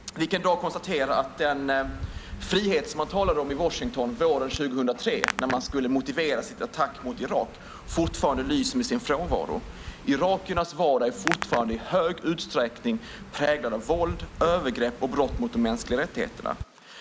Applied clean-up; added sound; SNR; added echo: none; Hands; 12 dB; none.